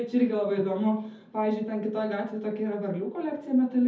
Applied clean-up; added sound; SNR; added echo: none; none; none; reverberation time 0.5 s.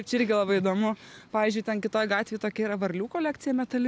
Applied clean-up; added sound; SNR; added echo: none; none; none; none.